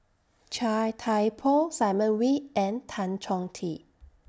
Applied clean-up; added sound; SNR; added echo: none; none; none; none.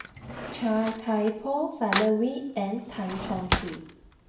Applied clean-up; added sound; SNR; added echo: none; Cutlery, silverware / Drawer open or close; 4 dB; reverberation time 0.8 s.